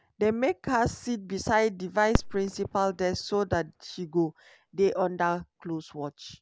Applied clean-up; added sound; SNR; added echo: none; Fireworks; 8 dB; none.